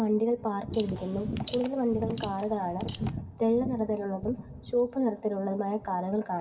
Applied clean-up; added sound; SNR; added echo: none; Alarm; 18 dB; reverberation time 1.5 s.